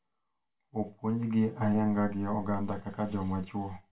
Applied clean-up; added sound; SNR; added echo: none; none; none; reverberation time 0.2 s.